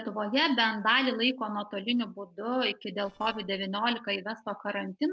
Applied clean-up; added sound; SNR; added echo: neural separator model SepFormer DNS4.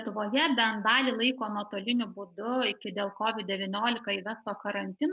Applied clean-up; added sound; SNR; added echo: none; none; none; none.